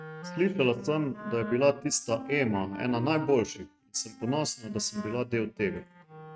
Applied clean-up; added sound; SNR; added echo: neural mask model RNNoise.